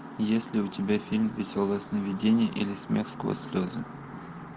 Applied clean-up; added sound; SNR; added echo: none; none; none; none.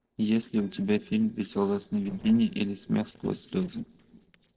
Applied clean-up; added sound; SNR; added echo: neural separator model SepFormer DNS4.